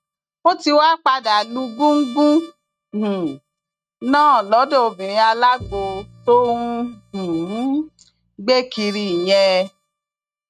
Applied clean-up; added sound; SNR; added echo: neural mask model RNNoise.